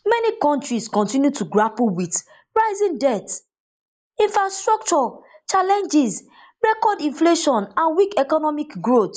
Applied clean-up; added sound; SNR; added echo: neural mask model Resemble Enhance denoiser.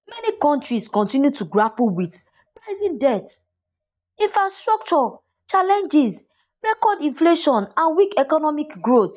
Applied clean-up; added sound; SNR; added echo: neural mask model DeepFilterNet 3.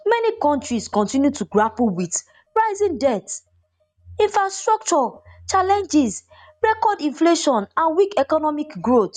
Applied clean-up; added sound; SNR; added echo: neural mask model RNNoise.